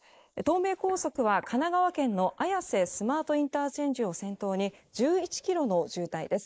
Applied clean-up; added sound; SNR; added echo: neural mask model Resemble Enhance denoiser.